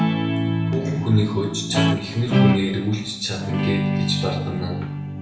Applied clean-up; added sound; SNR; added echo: none; Guitar; -3 dB; reverberation time 0.7 s.